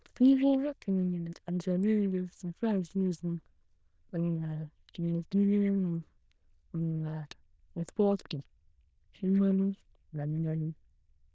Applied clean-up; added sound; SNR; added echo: neural diffusion model UNIVERSE++.